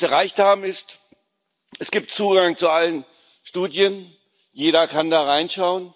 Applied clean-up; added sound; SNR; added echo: none; none; none; none.